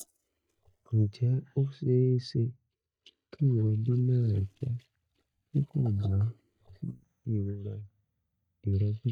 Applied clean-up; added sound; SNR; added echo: neural mask model DeepFilterNet 3.